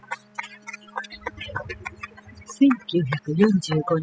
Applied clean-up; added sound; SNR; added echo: classical method spectral subtraction.